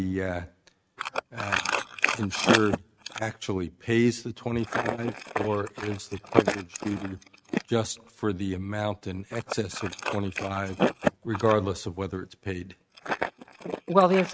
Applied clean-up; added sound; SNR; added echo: neural mask model RNNoise.